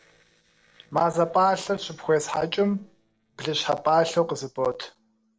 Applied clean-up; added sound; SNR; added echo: neural separator model SepFormer DNS4.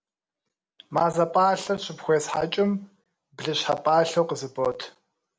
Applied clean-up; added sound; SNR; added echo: none; none; none; none.